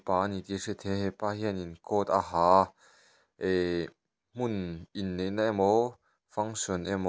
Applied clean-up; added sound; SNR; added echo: none; none; none; none.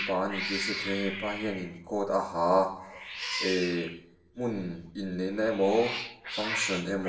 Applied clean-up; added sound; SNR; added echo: none; Cat; 7 dB; reverberation time 0.9 s.